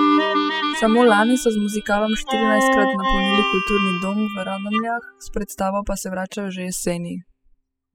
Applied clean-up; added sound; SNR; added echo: classical method spectral subtraction.